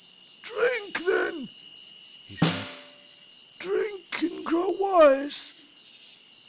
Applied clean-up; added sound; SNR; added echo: none; Snare drum + Cricket / Frog; 3 dB; none.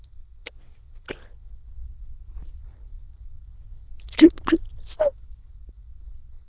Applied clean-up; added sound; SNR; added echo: neural diffusion model UNIVERSE++.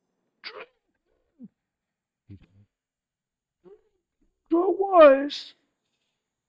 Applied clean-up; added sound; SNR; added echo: neural mask model DeepFilterNet 3.